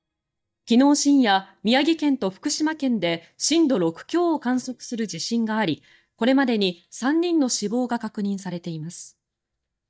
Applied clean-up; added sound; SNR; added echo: neural mask model DeepFilterNet 3.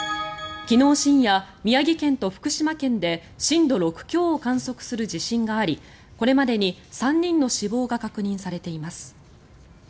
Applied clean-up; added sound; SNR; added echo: none; none; none; none.